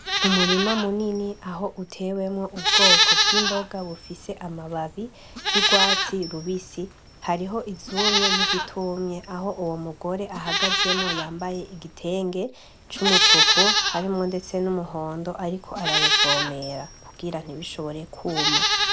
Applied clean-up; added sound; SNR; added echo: none; Livestock, farm animals, working animals; -4 dB; none.